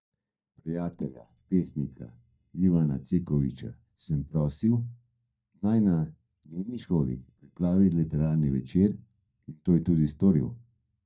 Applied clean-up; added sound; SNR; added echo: neural mask model DeepFilterNet 3.